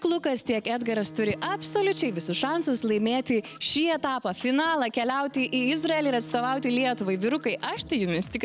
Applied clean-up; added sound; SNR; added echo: none; Bowed string instrument; 18 dB; none.